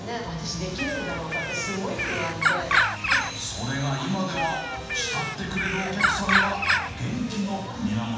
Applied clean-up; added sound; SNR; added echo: none; Bird; -2 dB; reverberation time 1.1 s.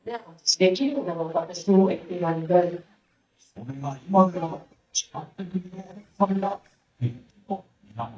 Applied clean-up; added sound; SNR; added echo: neural mask model DeepFilterNet 3.